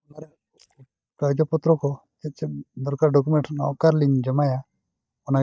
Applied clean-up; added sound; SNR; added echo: neural mask model DeepFilterNet 3.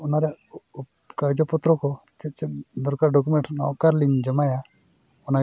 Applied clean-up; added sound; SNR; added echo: none; none; none; none.